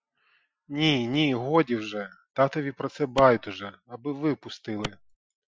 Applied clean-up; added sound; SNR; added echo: classical method Wiener filter.